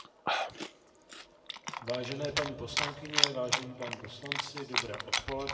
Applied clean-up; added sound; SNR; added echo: none; Chewing, mastication; -4 dB; reverberation time 1.4 s.